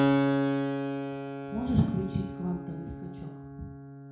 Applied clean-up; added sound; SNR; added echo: none; Keyboard (musical); -3 dB; reverberation time 0.5 s.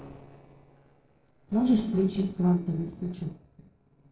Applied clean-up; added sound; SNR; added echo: neural separator model SepFormer DNS4.